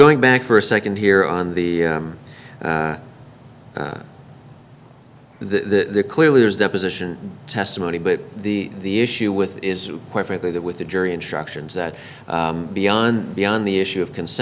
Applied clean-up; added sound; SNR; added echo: none; none; none; none.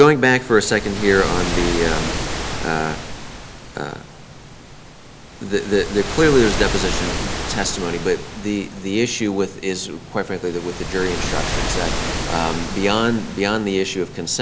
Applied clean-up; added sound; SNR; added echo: none; Waves, surf; 5 dB; none.